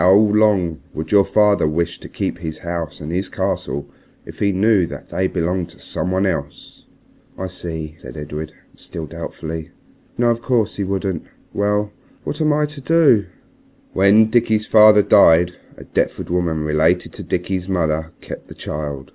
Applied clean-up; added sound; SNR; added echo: none; none; none; none.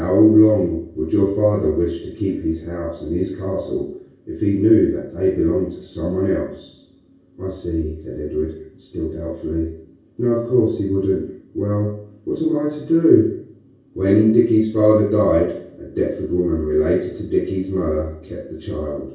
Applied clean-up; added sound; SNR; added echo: none; none; none; reverberation time 0.6 s.